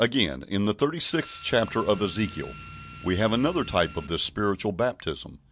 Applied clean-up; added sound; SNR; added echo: none; Drill + Engine starting / Accelerating, revving, vroom / Motor vehicle (road); 18 dB; none.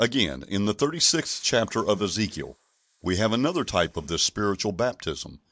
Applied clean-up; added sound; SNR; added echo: neural mask model Resemble Enhance denoiser.